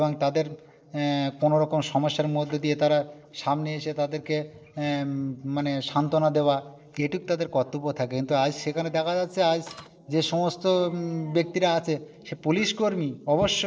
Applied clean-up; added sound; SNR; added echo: neural separator model SepFormer DNS4.